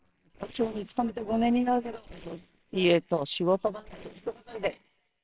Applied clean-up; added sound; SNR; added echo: neural separator model SepFormer WHAMR!.